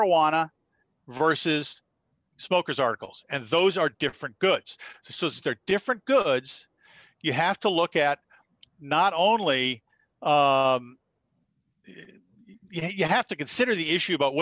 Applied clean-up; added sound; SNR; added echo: none; none; none; none.